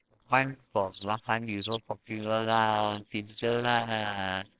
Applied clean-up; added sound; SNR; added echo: neural separator model SepFormer WHAMR!.